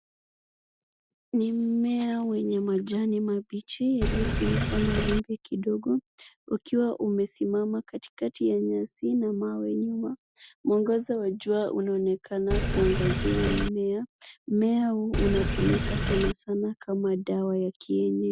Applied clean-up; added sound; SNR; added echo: none; Sink (filling or washing); -1 dB; none.